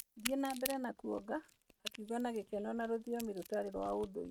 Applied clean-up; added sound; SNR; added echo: neural mask model RNNoise.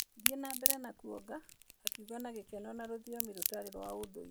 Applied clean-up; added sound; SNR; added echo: none; Crack; -5 dB; none.